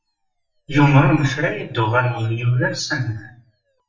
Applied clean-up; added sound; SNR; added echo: neural mask model DeepFilterNet 3.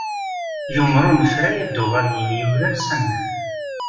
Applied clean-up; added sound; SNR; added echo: none; Alarm; 6 dB; reverberation time 0.8 s.